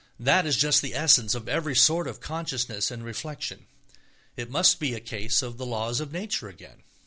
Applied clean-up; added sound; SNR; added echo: none; none; none; none.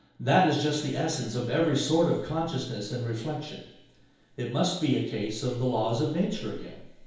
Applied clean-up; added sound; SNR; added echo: none; none; none; reverberation time 2.2 s.